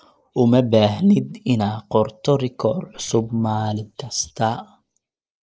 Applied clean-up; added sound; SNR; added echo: neural mask model Resemble Enhance denoiser.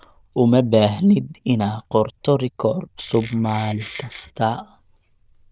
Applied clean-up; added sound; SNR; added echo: neural diffusion model UNIVERSE++.